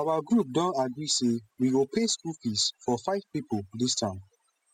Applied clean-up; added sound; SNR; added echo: classical method spectral subtraction.